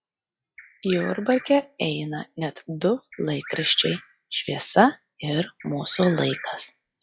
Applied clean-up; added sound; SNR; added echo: classical method log-MMSE.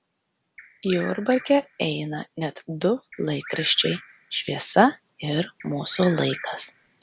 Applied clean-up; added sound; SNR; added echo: none; Bird vocalization, bird call, bird song; 18 dB; none.